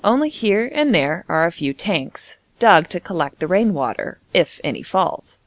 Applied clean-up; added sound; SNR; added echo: none; none; none; none.